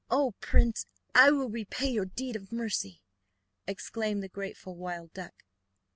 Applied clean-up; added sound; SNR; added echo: none; none; none; none.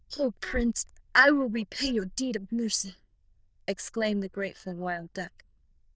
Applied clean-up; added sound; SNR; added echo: neural diffusion model UNIVERSE++.